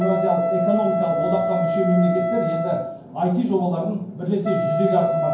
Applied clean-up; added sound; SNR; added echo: none; Wind instrument, woodwind instrument; 1 dB; reverberation time 0.9 s.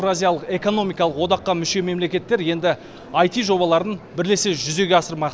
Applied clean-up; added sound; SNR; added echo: none; none; none; none.